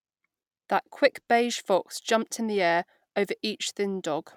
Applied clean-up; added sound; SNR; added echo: none; none; none; none.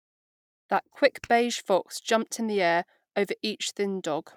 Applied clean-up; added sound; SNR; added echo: neural mask model DeepFilterNet 3.